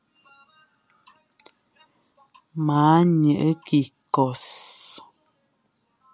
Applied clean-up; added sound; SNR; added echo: none; none; none; none.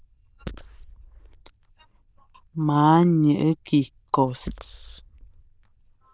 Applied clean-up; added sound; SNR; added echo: neural diffusion model UNIVERSE++.